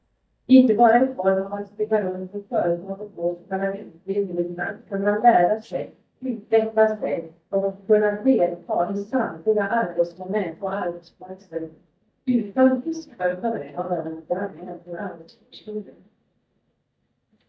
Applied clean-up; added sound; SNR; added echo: neural mask model DeepFilterNet 3.